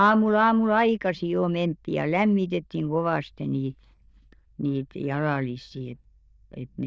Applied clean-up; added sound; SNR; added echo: neural diffusion model UNIVERSE++.